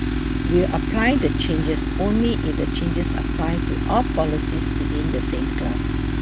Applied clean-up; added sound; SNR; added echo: none; Tools; -2 dB; none.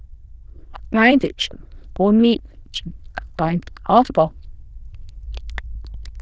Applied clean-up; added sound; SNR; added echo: neural diffusion model UNIVERSE++.